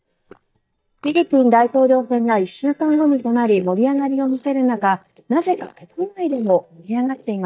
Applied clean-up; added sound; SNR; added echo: neural mask model DeepFilterNet 3.